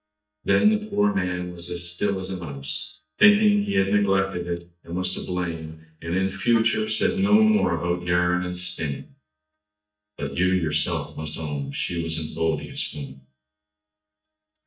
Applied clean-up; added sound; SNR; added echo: neural mask model DeepFilterNet 3.